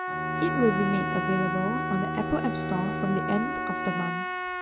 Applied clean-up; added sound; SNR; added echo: none; Trumpet + Bowed string instrument; 0 dB; none.